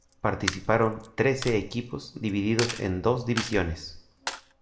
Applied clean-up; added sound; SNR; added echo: none; Coin (dropping); 11 dB; reverberation time 0.5 s.